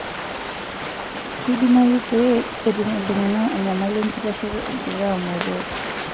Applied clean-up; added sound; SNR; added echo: none; Stream + Keys jangling; 7 dB; none.